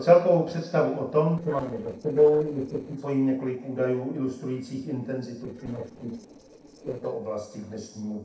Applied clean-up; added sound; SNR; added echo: neural separator model SepFormer DNS4.